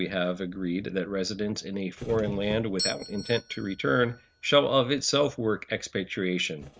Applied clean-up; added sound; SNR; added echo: neural mask model RNNoise.